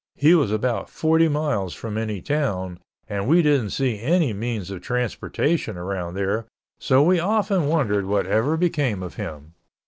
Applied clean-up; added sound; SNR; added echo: neural separator model SepFormer DNS4.